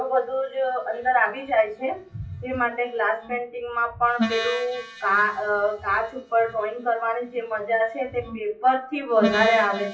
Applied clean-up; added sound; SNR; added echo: classical method WPE with log-MMSE.